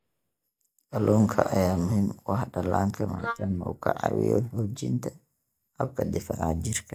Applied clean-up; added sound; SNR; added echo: neural mask model DeepFilterNet 3.